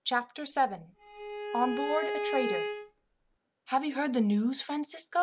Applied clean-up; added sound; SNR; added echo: none; Bowed string instrument; 4 dB; none.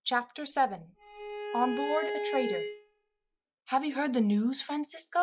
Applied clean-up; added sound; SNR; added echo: classical method log-MMSE.